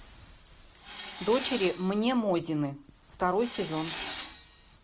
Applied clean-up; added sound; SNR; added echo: none; Tools; 11 dB; none.